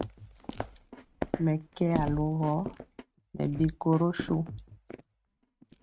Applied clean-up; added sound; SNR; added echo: neural mask model RNNoise.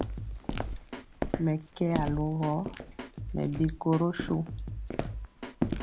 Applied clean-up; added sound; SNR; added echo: none; Walk, footsteps + Drum kit; 4 dB; none.